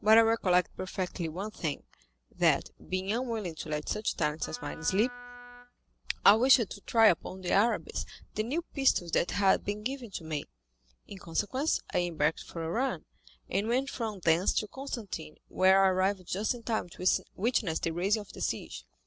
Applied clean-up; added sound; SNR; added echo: none; Wind instrument, woodwind instrument; 17 dB; none.